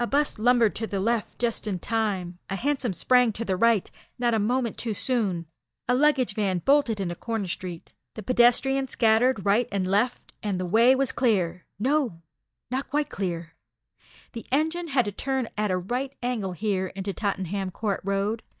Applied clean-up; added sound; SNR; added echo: neural mask model DeepFilterNet 3.